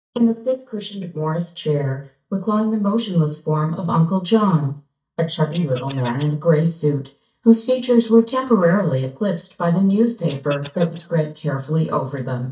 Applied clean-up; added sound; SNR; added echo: neural mask model DeepFilterNet 3.